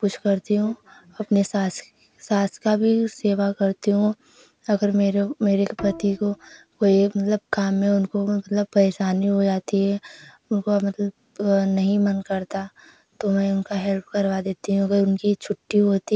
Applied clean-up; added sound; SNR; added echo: none; Bowed string instrument; 18 dB; none.